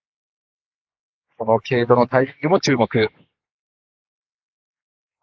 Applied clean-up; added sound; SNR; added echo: neural mask model Resemble Enhance denoiser.